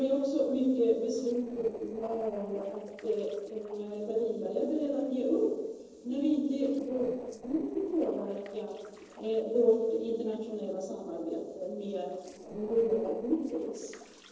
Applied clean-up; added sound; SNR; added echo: neural separator model SepFormer DNS4.